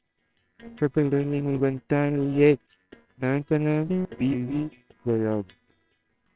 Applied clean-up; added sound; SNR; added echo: neural separator model SepFormer WHAMR!.